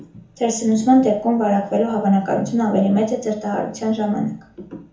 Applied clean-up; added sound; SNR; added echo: none; none; none; reverberation time 0.6 s.